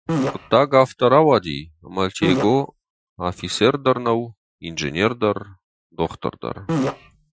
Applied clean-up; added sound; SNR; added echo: classical method Wiener filter.